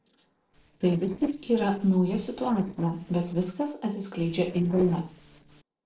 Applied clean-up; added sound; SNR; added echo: neural separator model SepFormer DNS4.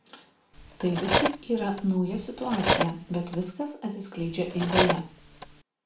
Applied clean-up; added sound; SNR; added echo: none; Cutlery, silverware; -1 dB; reverberation time 0.4 s.